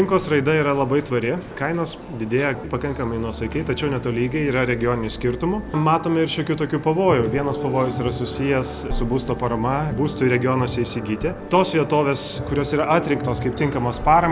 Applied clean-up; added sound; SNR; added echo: none; none; none; none.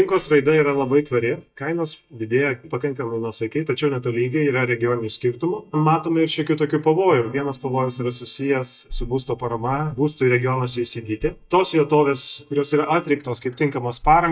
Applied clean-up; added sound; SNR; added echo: neural mask model DeepFilterNet 3.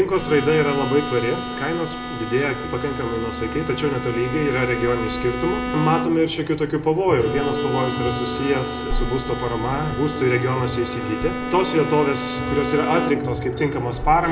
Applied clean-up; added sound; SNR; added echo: none; Bowed string instrument; 7 dB; reverberation time 0.7 s.